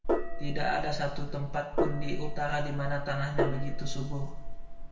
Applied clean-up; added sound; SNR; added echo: none; Gong; -4 dB; reverberation time 1.0 s.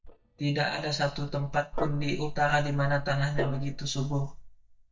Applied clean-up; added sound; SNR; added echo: neural mask model DeepFilterNet 3.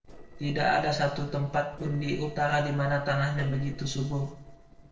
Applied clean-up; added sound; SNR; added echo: neural separator model SepFormer DNS4.